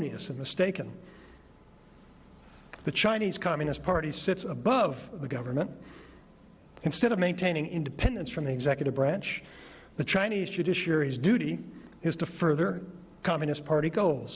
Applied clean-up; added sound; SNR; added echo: none; none; none; none.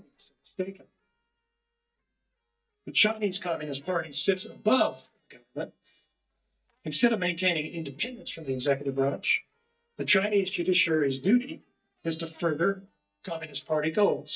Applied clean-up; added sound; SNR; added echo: neural mask model DeepFilterNet 3.